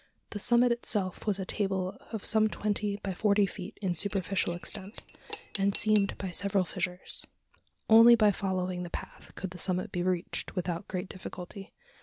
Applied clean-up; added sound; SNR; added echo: none; Cutlery, silverware / Dishes, pots, and pans; 13 dB; none.